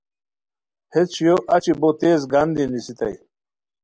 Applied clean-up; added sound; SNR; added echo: none; none; none; none.